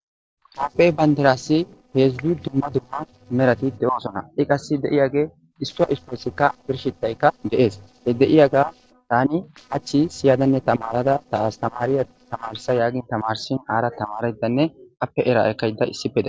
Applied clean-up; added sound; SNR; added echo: neural separator model SepFormer DNS4.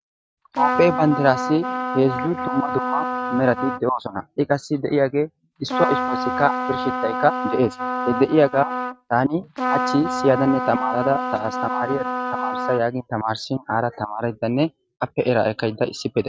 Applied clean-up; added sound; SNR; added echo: neural mask model RNNoise.